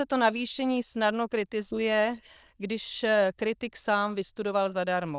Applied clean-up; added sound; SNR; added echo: neural diffusion model UNIVERSE++.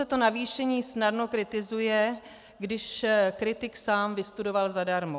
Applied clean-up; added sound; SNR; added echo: none; none; none; none.